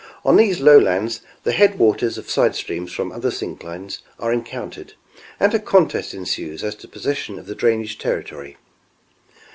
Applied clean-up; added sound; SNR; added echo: none; none; none; none.